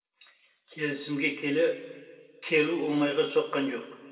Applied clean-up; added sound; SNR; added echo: none; none; none; reverberation time 2.1 s.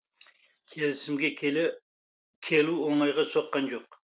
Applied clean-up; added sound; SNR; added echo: none; none; none; none.